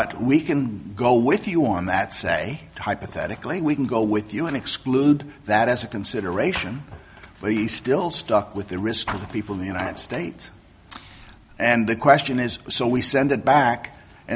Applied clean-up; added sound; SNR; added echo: none; none; none; none.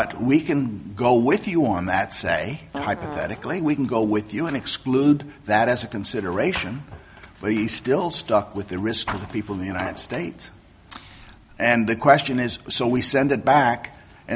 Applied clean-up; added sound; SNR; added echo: none; Fart; 12 dB; none.